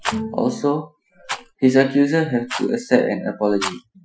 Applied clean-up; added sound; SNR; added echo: classical method Wiener filter.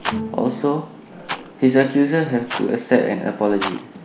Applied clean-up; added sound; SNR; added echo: none; Bowed string instrument + Rattle; 11 dB; none.